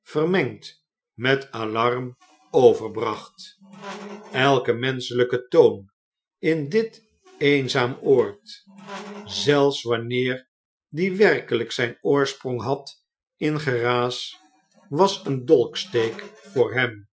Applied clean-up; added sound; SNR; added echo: classical method Wiener filter.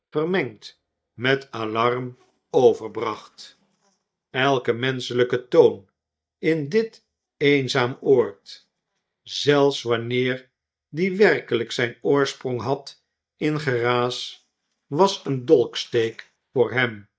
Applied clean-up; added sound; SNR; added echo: neural mask model DeepFilterNet 3.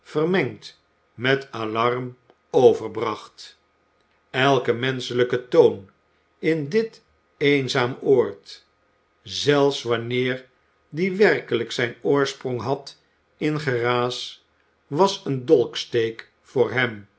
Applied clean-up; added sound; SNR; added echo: none; none; none; none.